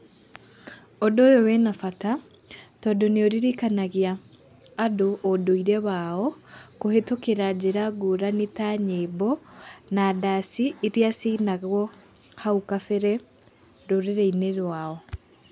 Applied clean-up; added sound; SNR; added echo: none; none; none; none.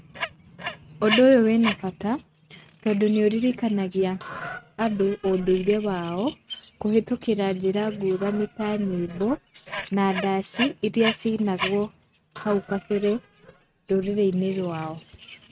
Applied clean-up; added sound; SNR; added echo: neural mask model RNNoise.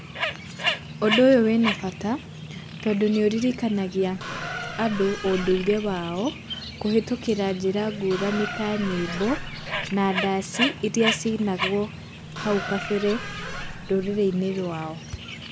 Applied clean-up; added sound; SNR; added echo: none; Squeak + Bird; 7 dB; none.